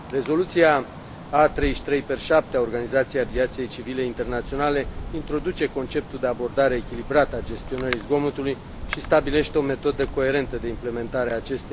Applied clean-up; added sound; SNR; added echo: none; Wind + Water; 11 dB; none.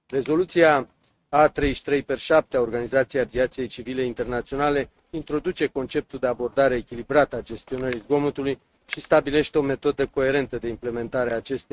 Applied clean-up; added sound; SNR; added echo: neural mask model RNNoise.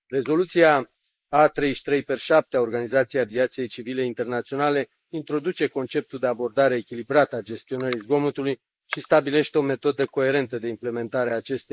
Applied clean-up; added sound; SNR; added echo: neural mask model Resemble Enhance denoiser.